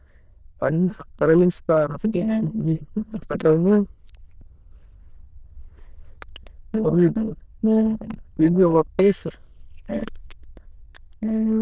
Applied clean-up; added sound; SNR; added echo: neural diffusion model UNIVERSE++.